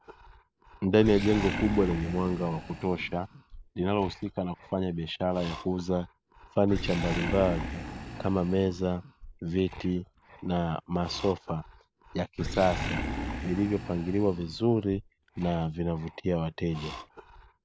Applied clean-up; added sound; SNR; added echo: none; Animal; 9 dB; none.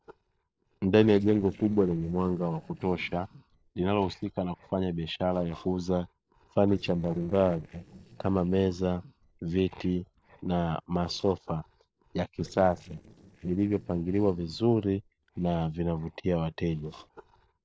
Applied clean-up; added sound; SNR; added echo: neural separator model SepFormer DNS4.